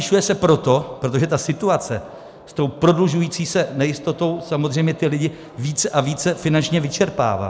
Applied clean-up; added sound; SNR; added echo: none; none; none; none.